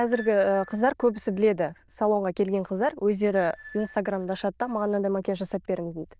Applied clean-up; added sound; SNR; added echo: neural diffusion model UNIVERSE++.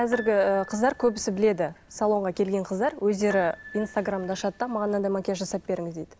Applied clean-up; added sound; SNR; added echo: none; Piano; 19 dB; none.